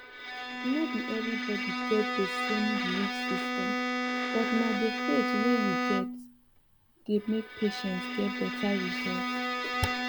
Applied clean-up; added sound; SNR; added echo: none; Bowed string instrument; -1 dB; none.